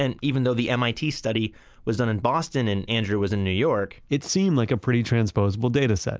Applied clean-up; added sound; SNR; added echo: none; none; none; none.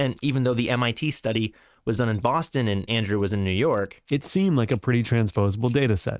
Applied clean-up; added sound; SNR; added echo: neural mask model RNNoise.